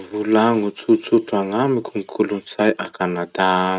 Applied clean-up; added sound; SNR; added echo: none; none; none; none.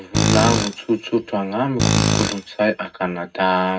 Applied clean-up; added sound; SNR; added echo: none; Tools; 0 dB; reverberation time 0.3 s.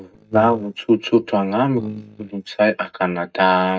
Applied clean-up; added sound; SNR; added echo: neural mask model DeepFilterNet 3.